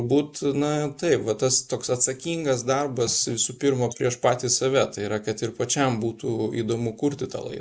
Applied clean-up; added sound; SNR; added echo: neural mask model Resemble Enhance denoiser.